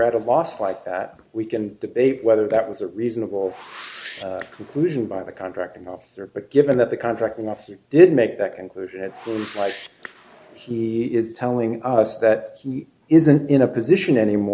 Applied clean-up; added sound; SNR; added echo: none; Whoosh, swoosh, swish; 20 dB; none.